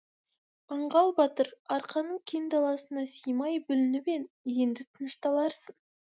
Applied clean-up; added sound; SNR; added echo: none; none; none; none.